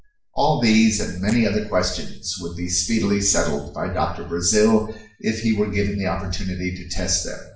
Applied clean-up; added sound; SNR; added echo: neural separator model SepFormer DNS4.